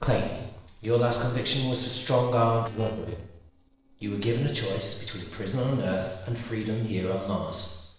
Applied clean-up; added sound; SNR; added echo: neural separator model SepFormer DNS4.